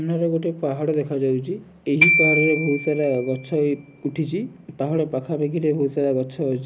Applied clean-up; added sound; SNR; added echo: none; Glockenspiel; 2 dB; none.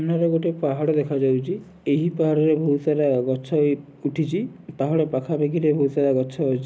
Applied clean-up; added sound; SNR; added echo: none; none; none; none.